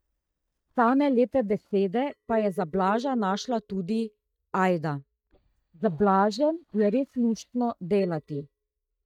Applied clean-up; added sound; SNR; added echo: neural mask model DeepFilterNet 3.